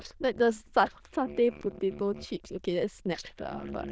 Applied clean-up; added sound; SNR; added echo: neural diffusion model UNIVERSE++.